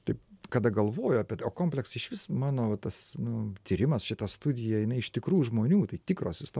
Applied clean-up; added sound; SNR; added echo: none; none; none; none.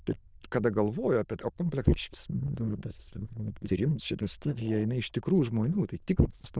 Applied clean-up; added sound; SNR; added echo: neural diffusion model UNIVERSE++.